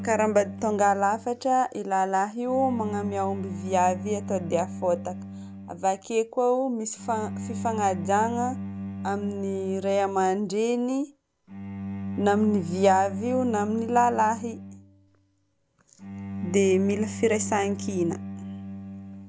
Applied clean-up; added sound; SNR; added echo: none; Bowed string instrument; 10 dB; none.